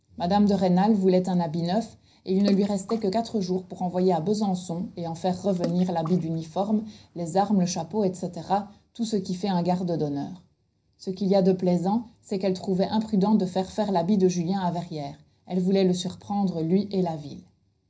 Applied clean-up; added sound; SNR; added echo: none; Water / Splash, splatter; 17 dB; reverberation time 0.4 s.